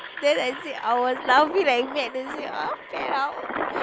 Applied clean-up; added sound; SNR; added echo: none; Engine; 8 dB; none.